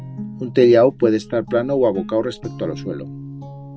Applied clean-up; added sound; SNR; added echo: none; Guitar; 13 dB; none.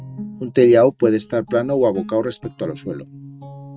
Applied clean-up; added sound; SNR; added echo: neural mask model RNNoise.